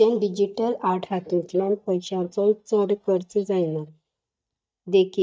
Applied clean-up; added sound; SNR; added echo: neural mask model DeepFilterNet 3.